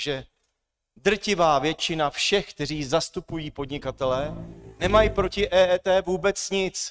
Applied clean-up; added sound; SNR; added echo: neural mask model RNNoise.